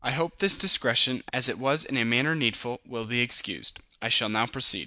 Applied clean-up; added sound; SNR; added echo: none; none; none; none.